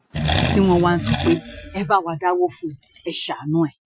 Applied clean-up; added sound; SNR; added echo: classical method Wiener filter.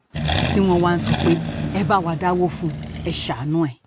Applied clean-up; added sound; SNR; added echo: none; Accelerating, revving, vroom; 4 dB; none.